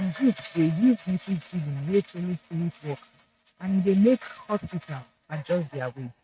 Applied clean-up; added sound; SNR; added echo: neural mask model RNNoise.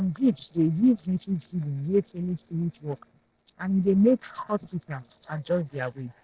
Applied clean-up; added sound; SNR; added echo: neural separator model SepFormer DNS4.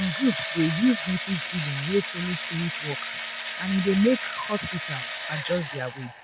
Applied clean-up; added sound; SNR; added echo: none; Engine / Drill; 6 dB; none.